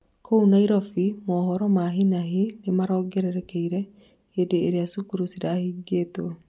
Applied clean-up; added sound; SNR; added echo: none; none; none; none.